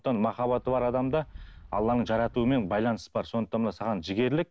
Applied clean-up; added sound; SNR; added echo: none; Wind; 18 dB; none.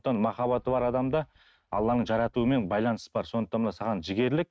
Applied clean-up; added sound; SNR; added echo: neural mask model RNNoise.